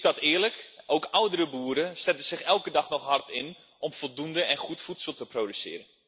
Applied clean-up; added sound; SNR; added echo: none; none; none; none.